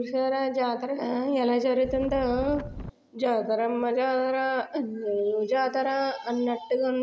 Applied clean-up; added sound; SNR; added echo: none; Wind; 11 dB; none.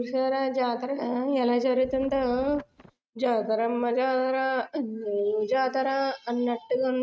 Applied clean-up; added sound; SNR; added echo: neural mask model RNNoise.